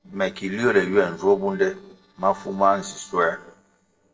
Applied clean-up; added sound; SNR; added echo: neural separator model SepFormer DNS4.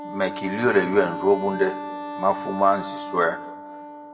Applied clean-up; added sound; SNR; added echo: none; Wind instrument, woodwind instrument; 9 dB; reverberation time 1.3 s.